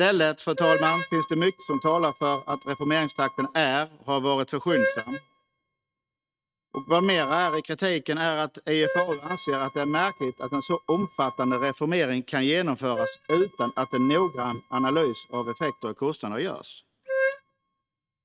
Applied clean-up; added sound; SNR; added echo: neural mask model RNNoise.